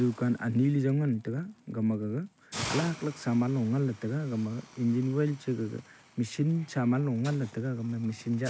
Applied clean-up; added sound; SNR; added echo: none; Hiss; 17 dB; none.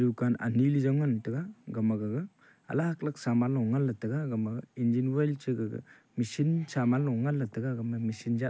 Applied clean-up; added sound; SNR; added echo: none; none; none; none.